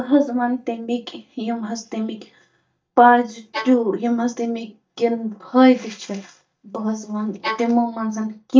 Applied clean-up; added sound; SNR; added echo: neural mask model DeepFilterNet 3.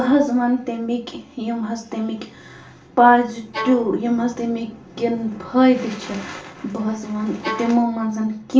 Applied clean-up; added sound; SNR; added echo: none; Bowed string instrument; 11 dB; reverberation time 0.4 s.